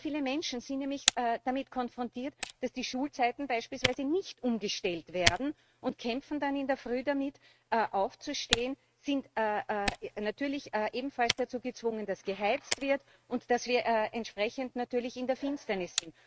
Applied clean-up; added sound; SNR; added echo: neural mask model RNNoise.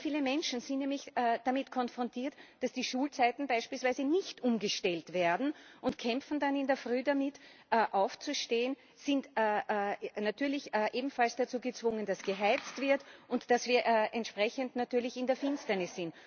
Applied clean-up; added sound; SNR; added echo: none; none; none; none.